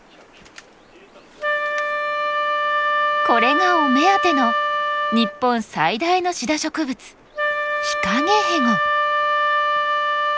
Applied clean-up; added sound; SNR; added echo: none; Wind instrument, woodwind instrument; -2 dB; none.